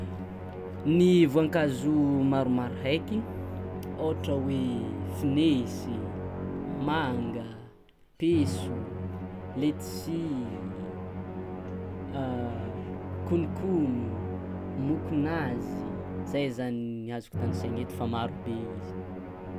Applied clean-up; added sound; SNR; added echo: none; Musical instrument; 5 dB; none.